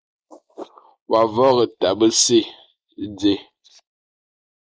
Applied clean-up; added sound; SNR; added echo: neural mask model Resemble Enhance denoiser.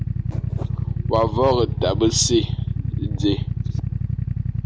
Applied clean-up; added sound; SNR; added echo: none; Idling / Motorcycle; 0 dB; none.